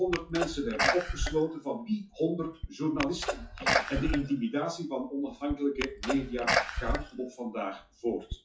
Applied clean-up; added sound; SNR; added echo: classical method WPE with log-MMSE.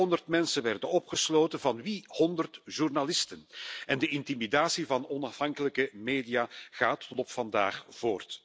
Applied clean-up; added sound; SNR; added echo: none; none; none; none.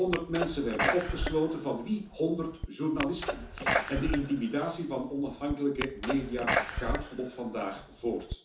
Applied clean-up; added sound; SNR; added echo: none; Sneeze; 2 dB; reverberation time 0.9 s.